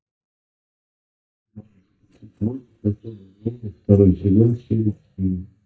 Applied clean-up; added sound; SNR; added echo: neural mask model DeepFilterNet 3.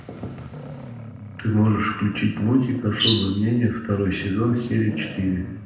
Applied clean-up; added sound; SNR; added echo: none; Growling; 16 dB; reverberation time 0.7 s.